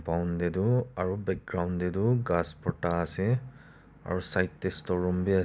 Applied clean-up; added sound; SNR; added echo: none; none; none; none.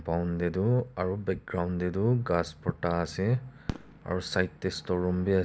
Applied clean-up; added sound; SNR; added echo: none; Fireworks; 20 dB; none.